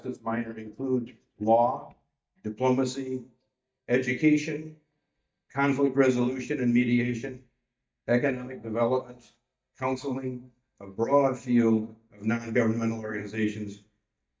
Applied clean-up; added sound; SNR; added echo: neural mask model DeepFilterNet 3.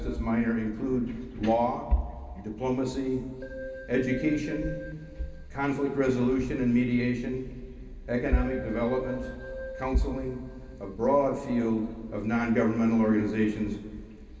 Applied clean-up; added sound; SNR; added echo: none; Keyboard (musical); 14 dB; reverberation time 2.1 s.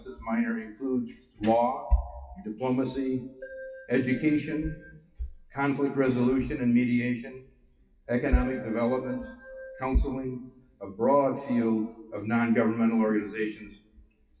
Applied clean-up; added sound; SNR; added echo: classical method WPE with log-MMSE.